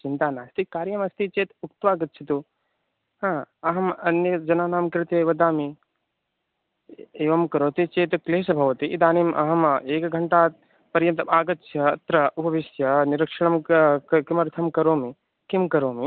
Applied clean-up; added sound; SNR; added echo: none; none; none; none.